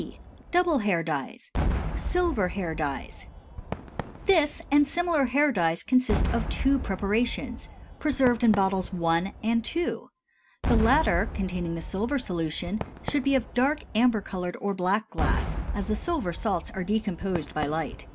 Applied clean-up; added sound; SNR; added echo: none; Cheering / Fireworks; 6 dB; none.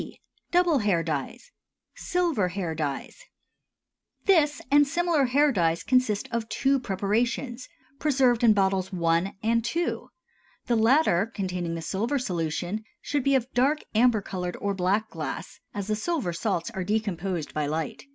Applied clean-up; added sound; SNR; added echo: none; none; none; none.